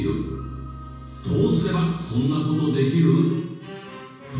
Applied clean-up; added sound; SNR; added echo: none; none; none; reverberation time 1.2 s.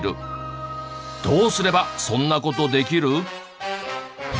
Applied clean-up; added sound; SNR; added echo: none; none; none; none.